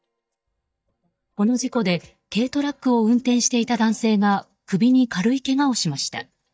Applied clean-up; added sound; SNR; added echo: neural mask model DeepFilterNet 3.